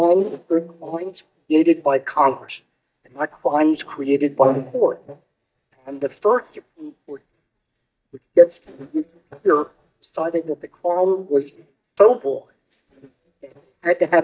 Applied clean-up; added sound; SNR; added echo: neural mask model DeepFilterNet 3.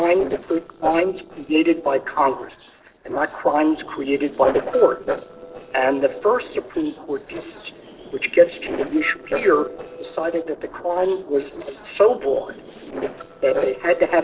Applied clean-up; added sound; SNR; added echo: neural separator model SepFormer DNS4.